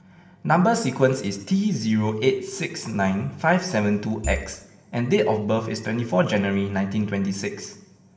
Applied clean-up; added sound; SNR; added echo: none; Marimba, xylophone / Wood; 5 dB; reverberation time 0.8 s.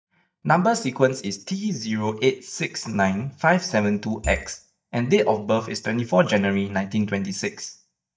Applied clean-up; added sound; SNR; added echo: neural mask model DeepFilterNet 3.